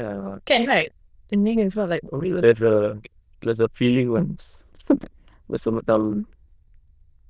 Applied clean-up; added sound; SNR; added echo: neural diffusion model UNIVERSE++.